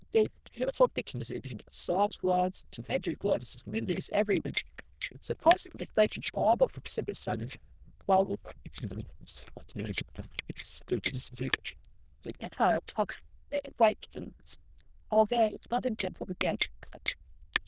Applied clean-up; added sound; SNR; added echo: neural diffusion model UNIVERSE++.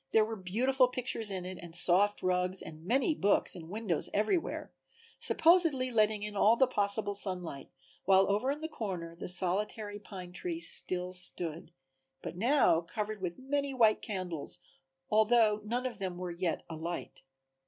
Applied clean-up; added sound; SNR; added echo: none; none; none; none.